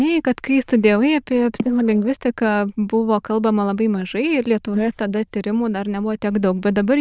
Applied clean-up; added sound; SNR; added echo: neural diffusion model UNIVERSE++.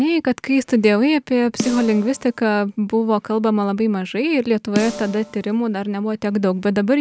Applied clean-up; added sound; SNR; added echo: none; Snare drum; 14 dB; none.